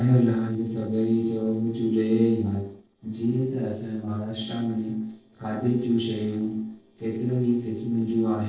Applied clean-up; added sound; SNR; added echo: neural separator model SepFormer DNS4.